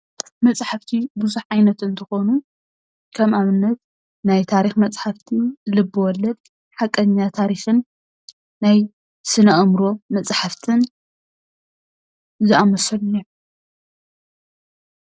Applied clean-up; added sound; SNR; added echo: none; none; none; none.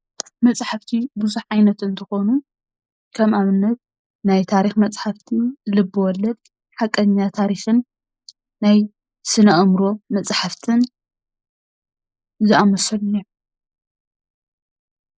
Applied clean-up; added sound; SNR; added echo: neural mask model Resemble Enhance denoiser.